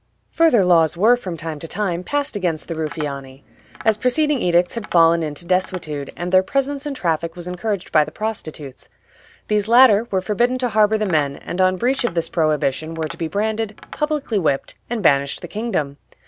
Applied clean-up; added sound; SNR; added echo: none; Tap; 18 dB; none.